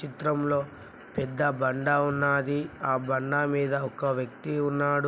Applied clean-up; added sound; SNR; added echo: none; none; none; none.